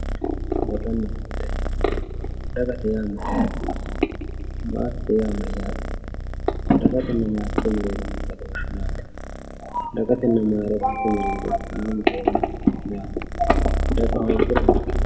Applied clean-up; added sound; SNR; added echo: none; Purr; 3 dB; reverberation time 1.4 s.